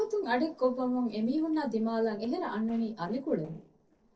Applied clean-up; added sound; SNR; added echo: neural separator model SepFormer DNS4.